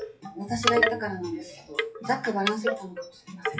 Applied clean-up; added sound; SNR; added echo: classical method WPE with log-MMSE.